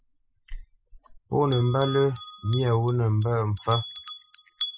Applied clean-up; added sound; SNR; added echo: classical method spectral subtraction.